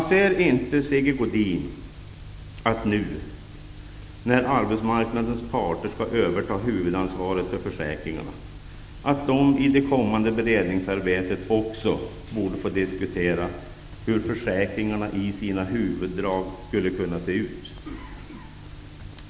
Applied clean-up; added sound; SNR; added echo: none; none; none; none.